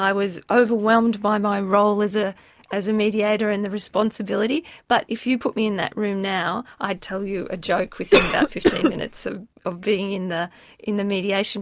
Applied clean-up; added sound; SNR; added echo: none; Cough; 0 dB; none.